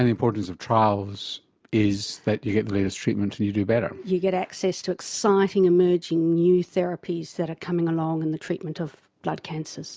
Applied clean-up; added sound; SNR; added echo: none; none; none; none.